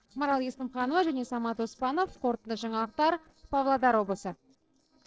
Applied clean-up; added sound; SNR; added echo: neural separator model SepFormer DNS4.